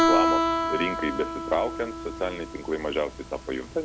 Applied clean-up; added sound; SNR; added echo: none; Guitar; -2 dB; none.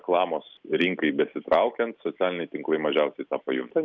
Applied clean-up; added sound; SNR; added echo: none; none; none; none.